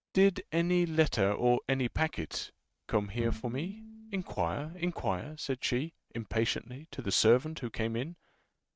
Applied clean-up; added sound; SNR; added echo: neural mask model RNNoise.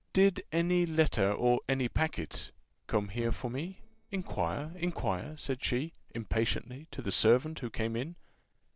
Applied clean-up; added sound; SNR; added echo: neural separator model SepFormer DNS4.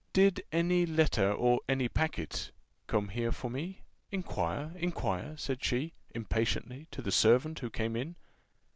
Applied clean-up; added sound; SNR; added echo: none; none; none; none.